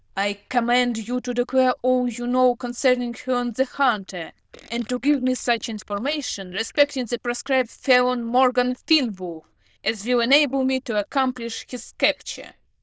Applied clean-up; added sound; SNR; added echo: neural diffusion model UNIVERSE++.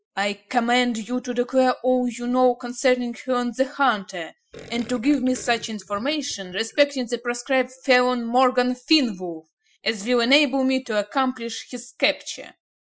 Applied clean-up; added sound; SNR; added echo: classical method Wiener filter.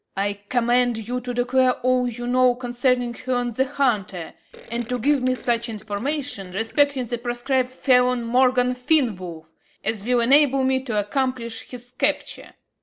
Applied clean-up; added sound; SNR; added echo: neural separator model SepFormer DNS4.